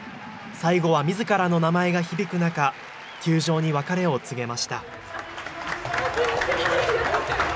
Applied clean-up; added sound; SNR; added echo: none; none; none; none.